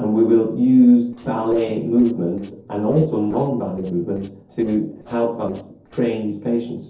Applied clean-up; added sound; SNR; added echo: neural separator model SepFormer DNS4.